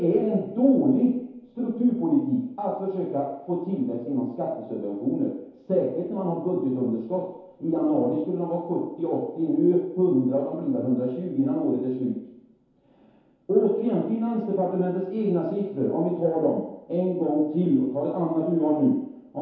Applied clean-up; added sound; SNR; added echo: none; none; none; reverberation time 0.8 s.